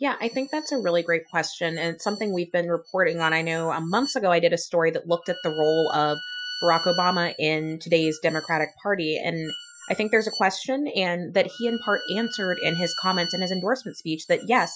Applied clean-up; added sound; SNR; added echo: classical method Wiener filter.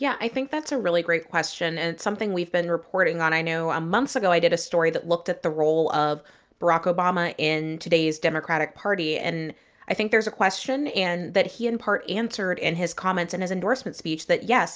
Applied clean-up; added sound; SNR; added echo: none; none; none; none.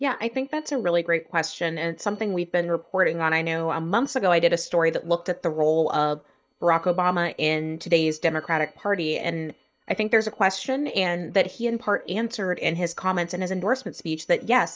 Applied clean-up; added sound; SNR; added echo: neural mask model DeepFilterNet 3.